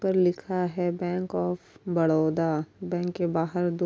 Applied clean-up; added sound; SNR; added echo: none; none; none; none.